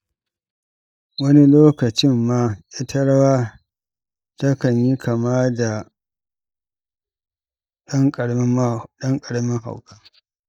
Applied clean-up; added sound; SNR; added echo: neural mask model DeepFilterNet 3.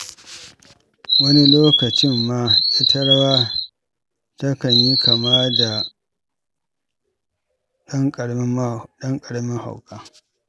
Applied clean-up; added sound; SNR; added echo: none; Chirp, tweet; -4 dB; none.